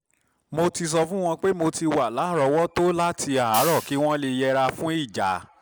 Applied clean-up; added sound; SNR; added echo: none; Hi-hat; 13 dB; none.